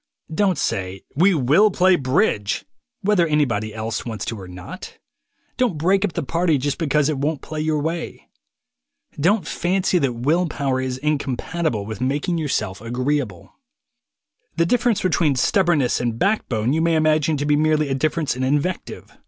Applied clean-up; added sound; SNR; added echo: none; none; none; none.